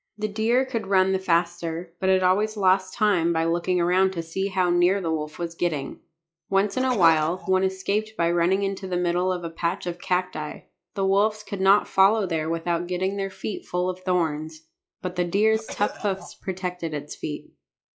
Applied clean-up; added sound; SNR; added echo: classical method log-MMSE.